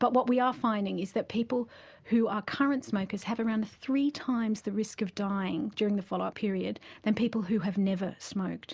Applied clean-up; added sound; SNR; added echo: none; none; none; none.